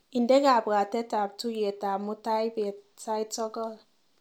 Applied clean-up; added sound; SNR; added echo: none; none; none; none.